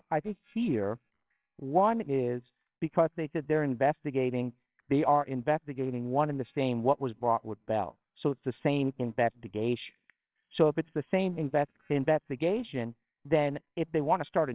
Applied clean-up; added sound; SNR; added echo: neural separator model SepFormer WHAMR!.